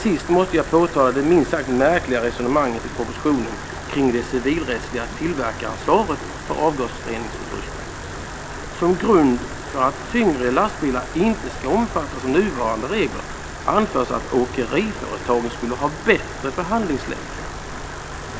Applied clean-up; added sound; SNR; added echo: none; Stream; 11 dB; none.